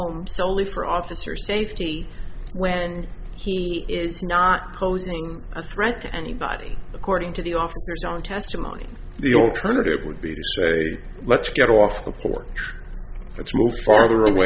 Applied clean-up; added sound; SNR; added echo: none; none; none; none.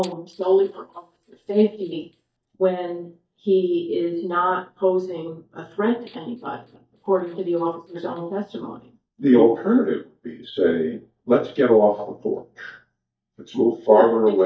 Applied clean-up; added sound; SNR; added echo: neural mask model DeepFilterNet 3.